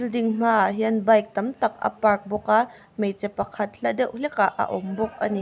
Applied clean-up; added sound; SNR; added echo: none; none; none; none.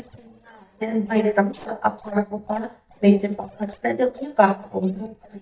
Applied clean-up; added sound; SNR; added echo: neural mask model DeepFilterNet 3.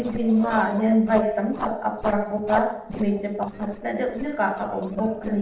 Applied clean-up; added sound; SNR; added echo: neural separator model SepFormer DNS4.